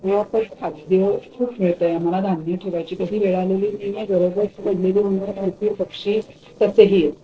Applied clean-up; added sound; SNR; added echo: neural separator model SepFormer DNS4.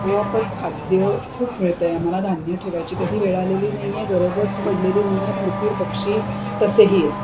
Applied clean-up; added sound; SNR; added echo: none; Race car, auto racing / Accelerating, revving, vroom; 6 dB; none.